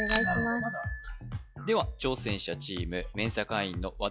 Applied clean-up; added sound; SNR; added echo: classical method log-MMSE.